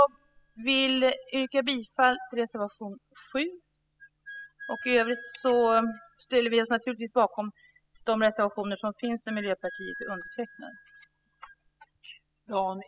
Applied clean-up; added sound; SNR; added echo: classical method spectral subtraction.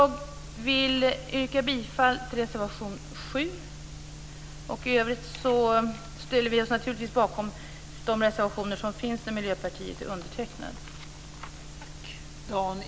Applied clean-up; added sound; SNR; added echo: none; none; none; none.